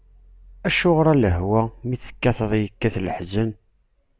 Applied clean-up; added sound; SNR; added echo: none; none; none; none.